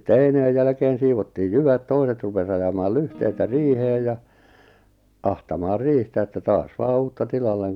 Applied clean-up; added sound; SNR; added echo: none; Guitar; 19 dB; none.